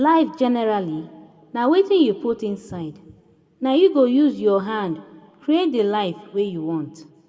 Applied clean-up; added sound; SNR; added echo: none; none; none; reverberation time 1.6 s.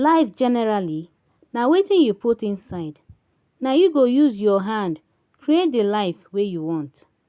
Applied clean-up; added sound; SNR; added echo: none; none; none; none.